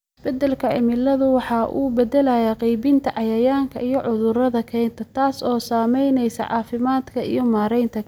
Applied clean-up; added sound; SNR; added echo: none; none; none; none.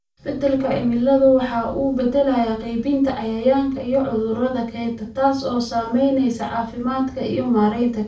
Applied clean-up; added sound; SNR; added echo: none; none; none; reverberation time 0.3 s.